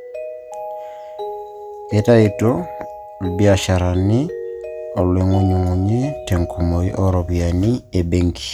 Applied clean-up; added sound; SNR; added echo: none; Mallet percussion; 12 dB; none.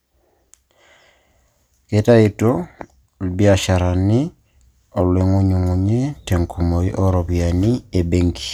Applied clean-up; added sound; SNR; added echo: none; none; none; none.